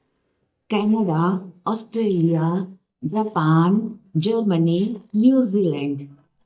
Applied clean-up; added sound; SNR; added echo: neural mask model DeepFilterNet 3.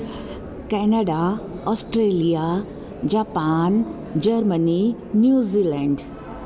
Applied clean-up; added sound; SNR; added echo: none; none; none; none.